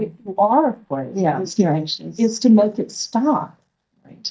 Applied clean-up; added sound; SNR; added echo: neural mask model DeepFilterNet 3.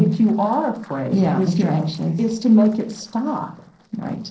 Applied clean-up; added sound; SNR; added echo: neural separator model SepFormer DNS4.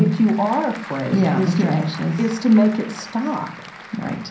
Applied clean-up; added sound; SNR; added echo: none; Applause / Crowd; 17 dB; reverberation time 0.6 s.